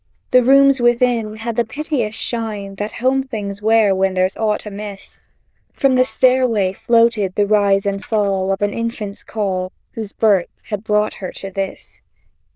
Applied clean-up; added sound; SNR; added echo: neural diffusion model UNIVERSE++.